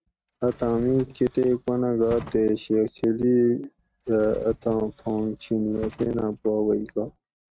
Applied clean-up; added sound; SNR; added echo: neural mask model RNNoise.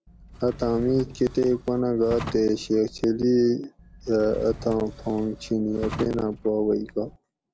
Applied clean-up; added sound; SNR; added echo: none; Drawer open or close; 15 dB; none.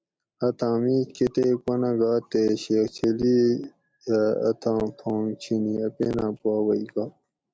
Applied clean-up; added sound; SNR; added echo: none; none; none; none.